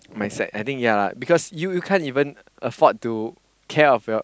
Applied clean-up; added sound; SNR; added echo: none; none; none; none.